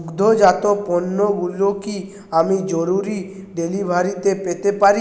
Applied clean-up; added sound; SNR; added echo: none; none; none; none.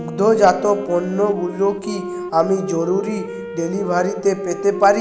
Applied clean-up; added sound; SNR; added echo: none; Wind instrument, woodwind instrument; 11 dB; none.